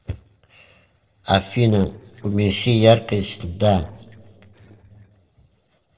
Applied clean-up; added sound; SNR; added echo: neural separator model SepFormer DNS4.